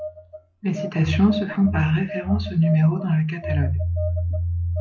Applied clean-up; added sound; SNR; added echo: classical method log-MMSE.